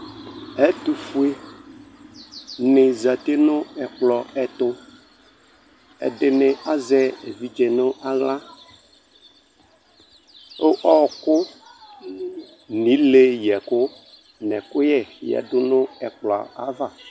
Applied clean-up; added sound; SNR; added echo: none; none; none; none.